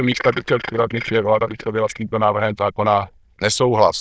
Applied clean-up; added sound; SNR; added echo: neural diffusion model UNIVERSE++.